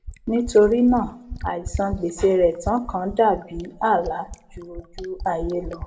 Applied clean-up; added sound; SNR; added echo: none; Fill (with liquid); 13 dB; reverberation time 0.4 s.